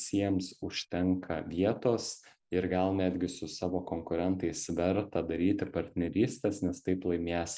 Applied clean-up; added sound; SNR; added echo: none; none; none; none.